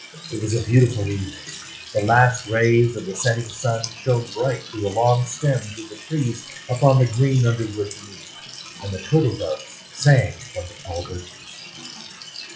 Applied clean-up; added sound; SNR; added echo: classical method WPE with log-MMSE.